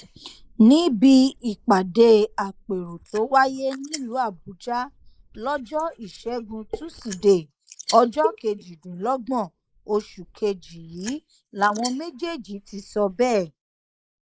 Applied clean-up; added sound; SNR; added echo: neural mask model Resemble Enhance denoiser.